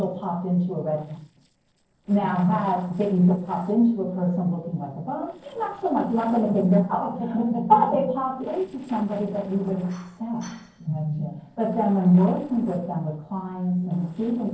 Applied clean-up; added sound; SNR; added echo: neural separator model SepFormer DNS4.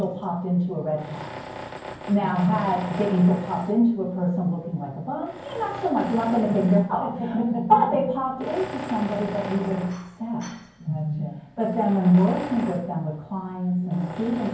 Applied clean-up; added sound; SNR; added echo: none; Tools; 14 dB; reverberation time 0.9 s.